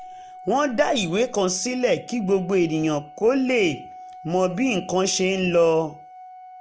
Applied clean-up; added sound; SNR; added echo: none; Organ; 19 dB; none.